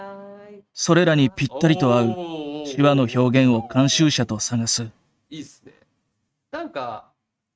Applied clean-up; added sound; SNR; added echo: neural mask model RNNoise.